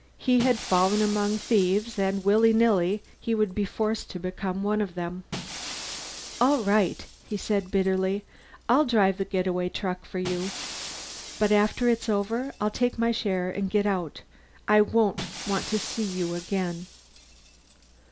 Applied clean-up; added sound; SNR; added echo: none; Shatter; 15 dB; none.